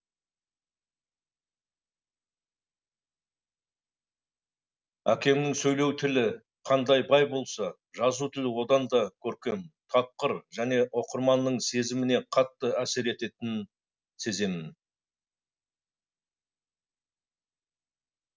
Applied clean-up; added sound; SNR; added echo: none; none; none; none.